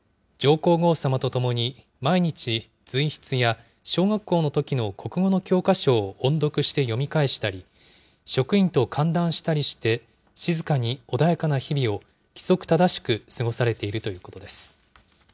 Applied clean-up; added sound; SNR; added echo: none; none; none; none.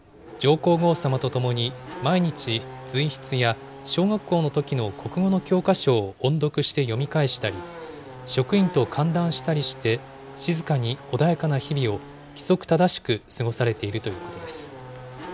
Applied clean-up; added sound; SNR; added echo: none; Race car, auto racing / Accelerating, revving, vroom; 16 dB; none.